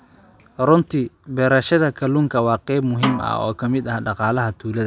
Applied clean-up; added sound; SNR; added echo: none; Snare drum; 10 dB; none.